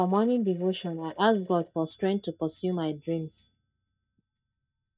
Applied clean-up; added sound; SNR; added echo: neural mask model DeepFilterNet 3.